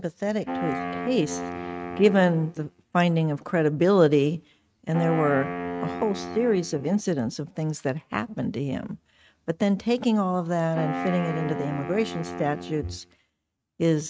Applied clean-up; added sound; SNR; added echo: neural mask model RNNoise.